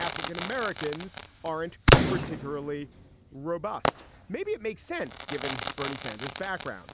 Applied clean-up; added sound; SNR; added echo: none; Crackle / Fireworks; -5 dB; none.